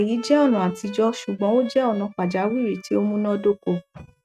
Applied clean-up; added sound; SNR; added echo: neural mask model RNNoise.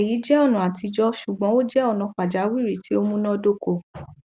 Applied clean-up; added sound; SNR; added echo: none; none; none; none.